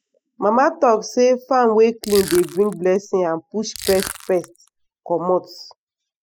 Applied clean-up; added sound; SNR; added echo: classical method spectral subtraction.